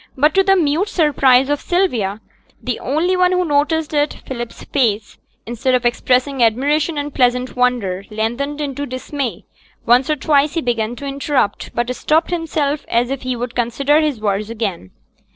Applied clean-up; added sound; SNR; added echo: neural separator model SepFormer DNS4.